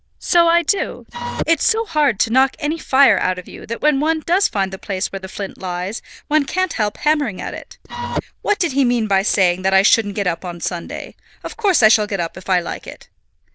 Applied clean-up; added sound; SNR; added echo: neural diffusion model UNIVERSE++.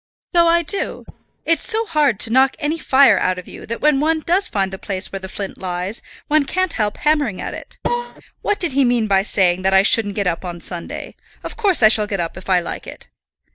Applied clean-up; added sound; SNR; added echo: neural mask model DeepFilterNet 3.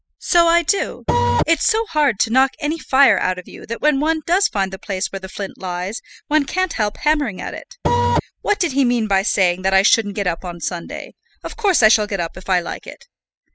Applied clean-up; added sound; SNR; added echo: classical method spectral subtraction.